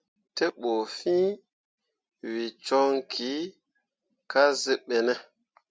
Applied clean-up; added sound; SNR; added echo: none; none; none; none.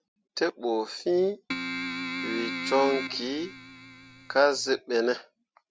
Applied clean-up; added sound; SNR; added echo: none; Keyboard (musical); 7 dB; none.